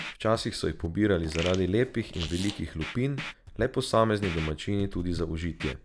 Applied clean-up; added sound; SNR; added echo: none; Scratching (performance technique) + Fart; 13 dB; none.